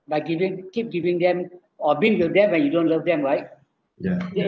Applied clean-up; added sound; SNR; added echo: none; none; none; none.